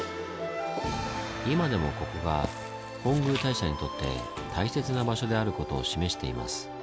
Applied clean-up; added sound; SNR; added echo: none; Walk, footsteps; 16 dB; none.